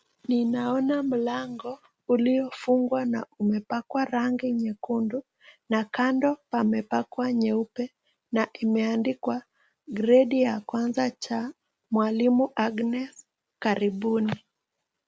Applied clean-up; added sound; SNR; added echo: none; none; none; none.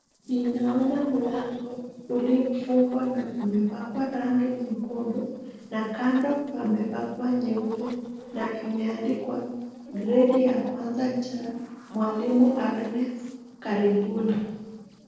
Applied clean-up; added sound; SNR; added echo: neural separator model SepFormer DNS4.